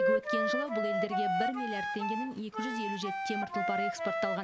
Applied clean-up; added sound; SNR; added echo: none; Wind instrument, woodwind instrument; -5 dB; none.